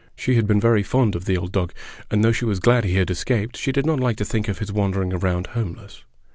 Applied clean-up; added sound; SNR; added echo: none; none; none; none.